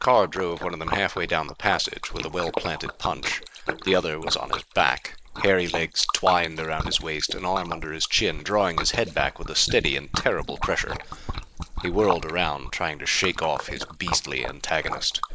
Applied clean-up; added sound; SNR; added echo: neural mask model Resemble Enhance denoiser.